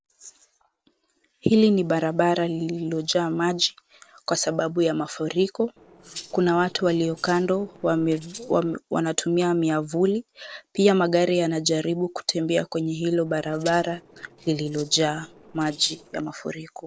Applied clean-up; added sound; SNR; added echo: neural separator model SepFormer DNS4.